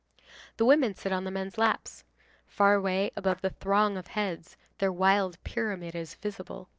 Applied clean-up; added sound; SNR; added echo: neural separator model SepFormer DNS4.